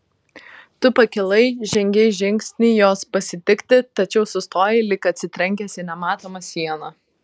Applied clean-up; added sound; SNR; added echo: none; none; none; none.